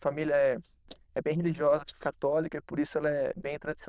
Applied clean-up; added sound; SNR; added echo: neural diffusion model UNIVERSE++.